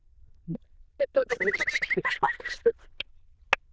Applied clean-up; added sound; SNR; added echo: neural diffusion model UNIVERSE++.